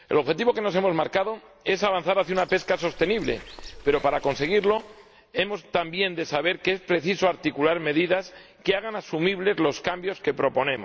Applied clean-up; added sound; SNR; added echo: none; Bird; 18 dB; none.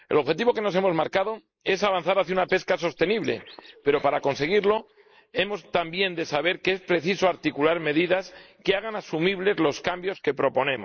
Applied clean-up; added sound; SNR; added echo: neural mask model Resemble Enhance denoiser.